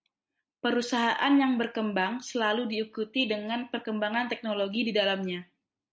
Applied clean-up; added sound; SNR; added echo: none; none; none; none.